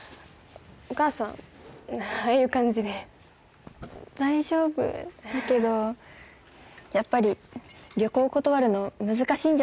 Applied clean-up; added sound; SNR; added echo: none; none; none; none.